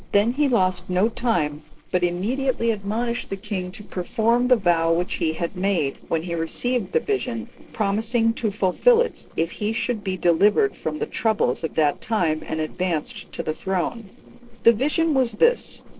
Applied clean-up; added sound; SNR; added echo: neural separator model SepFormer DNS4.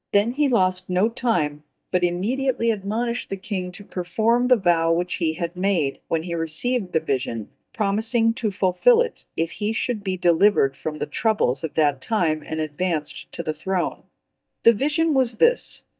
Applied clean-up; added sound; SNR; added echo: neural mask model DeepFilterNet 3.